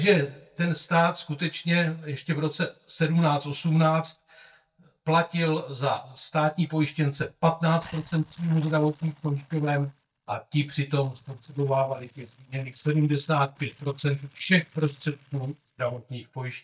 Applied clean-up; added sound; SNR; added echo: neural mask model DeepFilterNet 3.